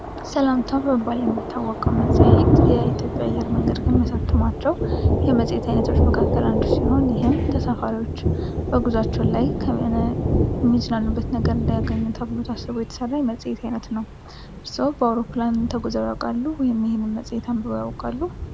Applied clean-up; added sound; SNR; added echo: none; Thunder; -2 dB; none.